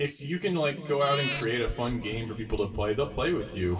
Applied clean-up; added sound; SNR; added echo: none; Meow / Purr; 12 dB; reverberation time 2.3 s.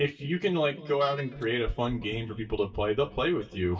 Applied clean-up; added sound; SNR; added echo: neural mask model DeepFilterNet 3.